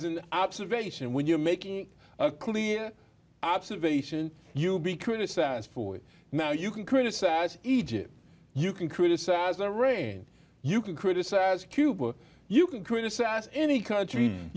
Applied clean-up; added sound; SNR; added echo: none; none; none; none.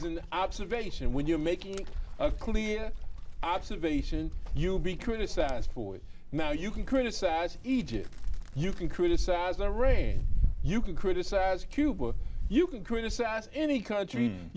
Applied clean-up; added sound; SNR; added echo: none; Wind; -1 dB; none.